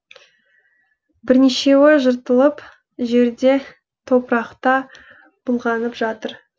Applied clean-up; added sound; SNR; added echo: none; none; none; none.